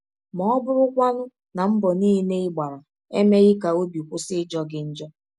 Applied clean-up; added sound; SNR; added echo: none; none; none; none.